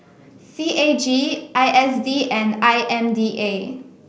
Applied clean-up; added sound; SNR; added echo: none; none; none; none.